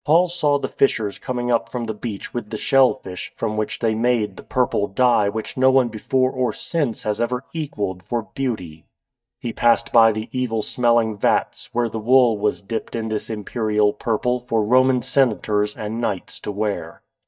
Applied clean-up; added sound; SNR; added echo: neural mask model DeepFilterNet 3.